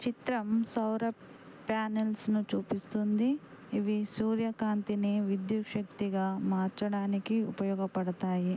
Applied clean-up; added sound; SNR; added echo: none; none; none; none.